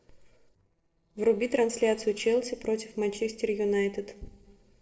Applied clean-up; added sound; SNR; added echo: neural separator model SepFormer DNS4.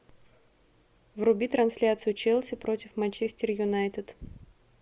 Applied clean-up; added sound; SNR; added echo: none; none; none; none.